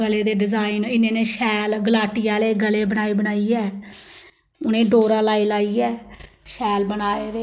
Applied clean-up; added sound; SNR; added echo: none; none; none; none.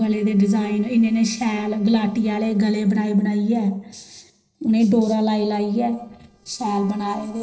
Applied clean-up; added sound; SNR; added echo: neural separator model SepFormer DNS4.